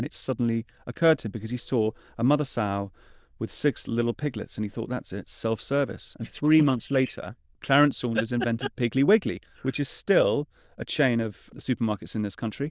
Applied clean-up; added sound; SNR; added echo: neural diffusion model UNIVERSE++.